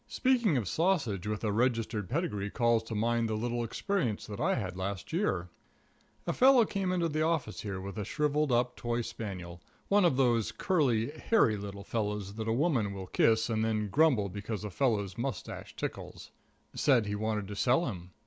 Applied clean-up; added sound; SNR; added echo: none; none; none; none.